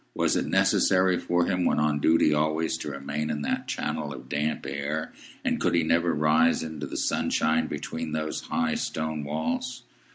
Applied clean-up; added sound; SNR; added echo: none; none; none; none.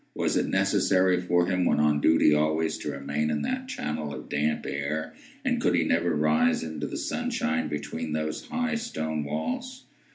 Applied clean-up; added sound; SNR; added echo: none; none; none; reverberation time 0.3 s.